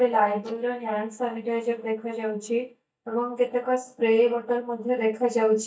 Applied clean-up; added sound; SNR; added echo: neural mask model DeepFilterNet 3.